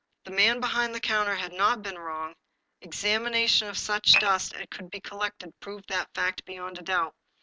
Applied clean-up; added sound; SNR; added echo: neural separator model SepFormer DNS4.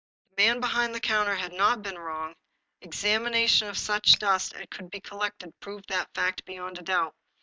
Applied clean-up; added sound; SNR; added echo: neural mask model DeepFilterNet 3.